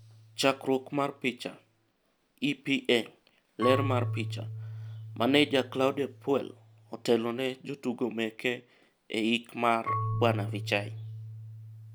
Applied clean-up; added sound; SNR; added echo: none; Marimba, xylophone / Wood; 8 dB; none.